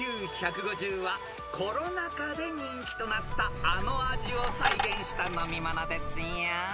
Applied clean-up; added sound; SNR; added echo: none; Coin (dropping); 0 dB; none.